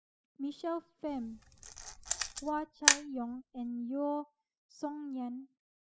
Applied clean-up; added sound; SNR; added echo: classical method spectral subtraction.